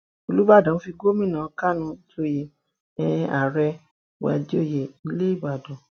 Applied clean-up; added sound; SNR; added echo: none; none; none; none.